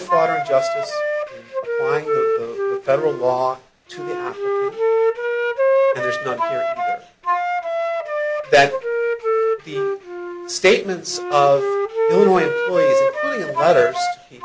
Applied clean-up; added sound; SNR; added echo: none; Wind instrument, woodwind instrument; -1 dB; none.